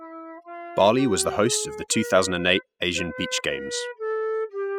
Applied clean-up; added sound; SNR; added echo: classical method spectral subtraction.